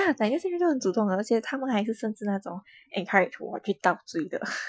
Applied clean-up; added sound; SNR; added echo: classical method Wiener filter.